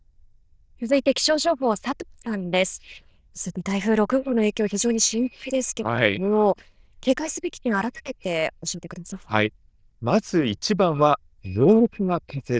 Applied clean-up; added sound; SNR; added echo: neural diffusion model UNIVERSE++.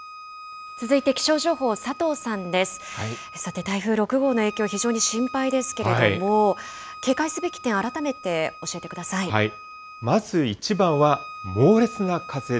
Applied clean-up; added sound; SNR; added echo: none; Bowed string instrument; 16 dB; none.